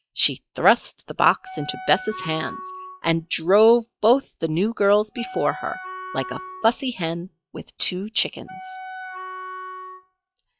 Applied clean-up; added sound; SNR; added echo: classical method log-MMSE.